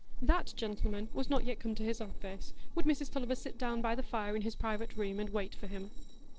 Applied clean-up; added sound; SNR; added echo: neural separator model SepFormer DNS4.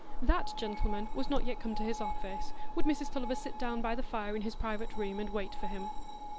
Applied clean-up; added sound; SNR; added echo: none; Screech; 13 dB; none.